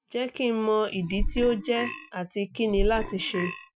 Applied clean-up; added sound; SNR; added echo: classical method Wiener filter.